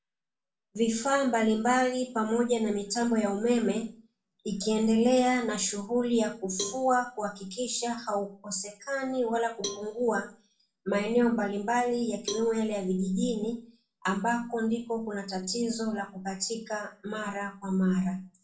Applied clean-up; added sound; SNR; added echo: none; Cowbell; 15 dB; reverberation time 0.3 s.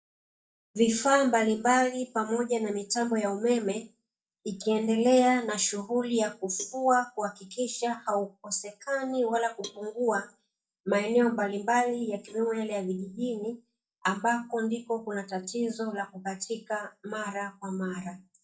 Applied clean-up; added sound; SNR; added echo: neural mask model DeepFilterNet 3.